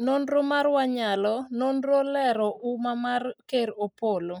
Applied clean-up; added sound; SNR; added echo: neural mask model Resemble Enhance denoiser.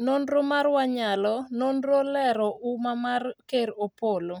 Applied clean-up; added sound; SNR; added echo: none; none; none; none.